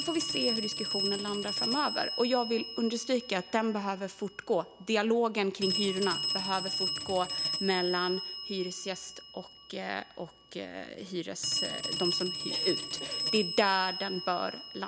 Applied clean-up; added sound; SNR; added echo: none; Telephone; 3 dB; none.